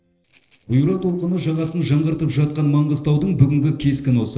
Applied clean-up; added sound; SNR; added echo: neural separator model SepFormer DNS4.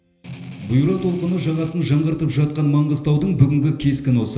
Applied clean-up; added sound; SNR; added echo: none; Strum; 15 dB; reverberation time 1.4 s.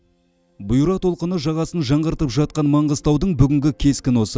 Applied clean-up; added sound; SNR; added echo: none; none; none; none.